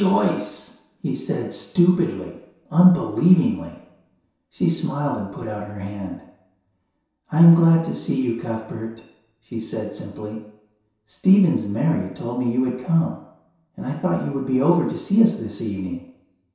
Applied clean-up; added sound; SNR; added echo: none; none; none; reverberation time 0.7 s.